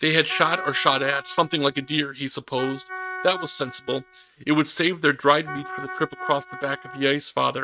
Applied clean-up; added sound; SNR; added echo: neural mask model RNNoise.